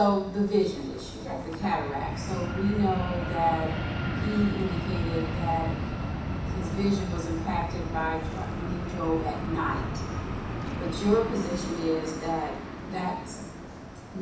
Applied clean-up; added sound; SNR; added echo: none; Fixed-wing aircraft, airplane; 3 dB; reverberation time 0.7 s.